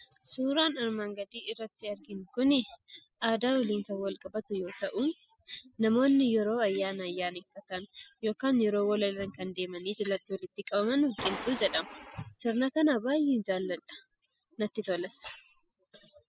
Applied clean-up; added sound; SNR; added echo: classical method spectral subtraction.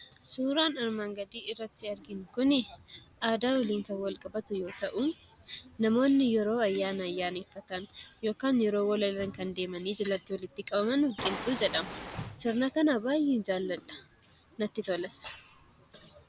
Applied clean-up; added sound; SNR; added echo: none; Waves, surf; 8 dB; none.